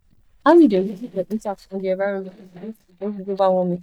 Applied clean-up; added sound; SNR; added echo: neural mask model DeepFilterNet 3.